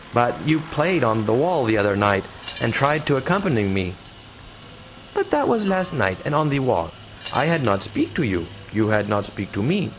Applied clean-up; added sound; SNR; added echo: none; Aircraft + Wind chime; 19 dB; none.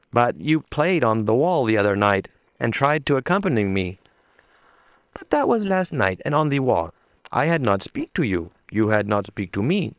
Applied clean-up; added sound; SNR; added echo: neural separator model SepFormer WHAM!.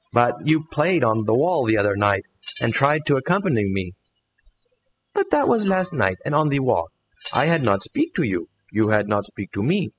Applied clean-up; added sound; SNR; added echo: classical method spectral subtraction.